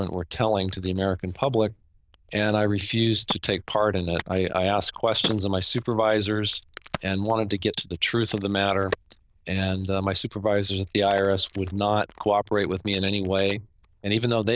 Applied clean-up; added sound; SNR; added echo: neural diffusion model UNIVERSE++.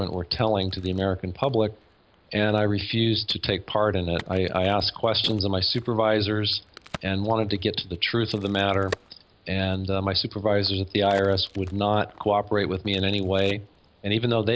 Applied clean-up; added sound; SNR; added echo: neural separator model SepFormer DNS4.